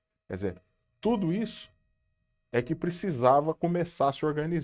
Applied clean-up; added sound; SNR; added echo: neural mask model RNNoise.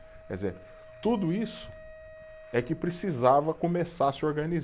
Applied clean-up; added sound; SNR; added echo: none; Wind instrument, woodwind instrument + Truck; 20 dB; none.